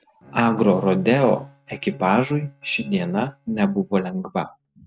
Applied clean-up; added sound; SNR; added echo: neural mask model RNNoise.